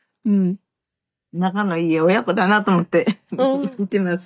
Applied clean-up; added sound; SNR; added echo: neural mask model DeepFilterNet 3.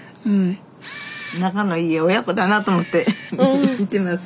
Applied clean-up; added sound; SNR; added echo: none; Camera; 18 dB; none.